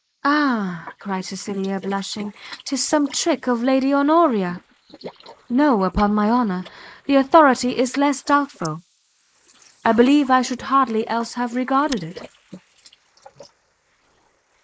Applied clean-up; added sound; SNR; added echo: neural mask model Resemble Enhance denoiser.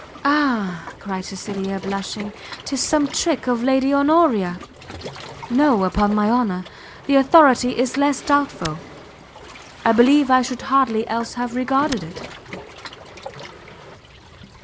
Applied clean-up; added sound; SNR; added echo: none; Waves, surf + Tick; 17 dB; none.